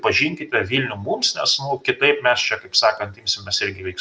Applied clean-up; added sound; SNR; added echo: none; none; none; none.